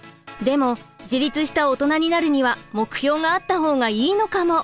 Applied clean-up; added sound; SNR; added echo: none; none; none; none.